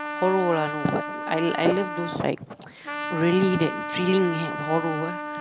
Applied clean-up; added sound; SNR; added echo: none; Trumpet; 7 dB; none.